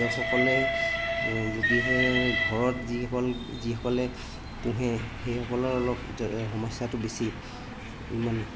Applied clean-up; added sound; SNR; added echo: none; Train; 3 dB; none.